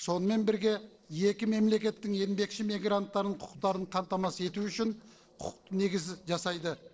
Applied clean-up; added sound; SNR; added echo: neural separator model SepFormer DNS4.